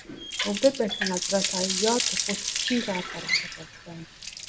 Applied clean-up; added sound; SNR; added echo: none; Water tap, faucet; 1 dB; none.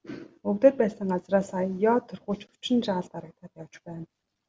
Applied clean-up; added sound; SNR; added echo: none; none; none; none.